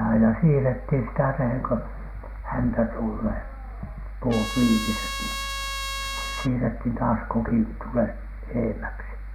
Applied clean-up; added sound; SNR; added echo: none; Trumpet; 7 dB; none.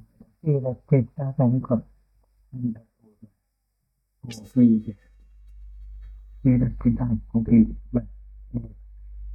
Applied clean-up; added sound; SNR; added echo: neural mask model DeepFilterNet 3.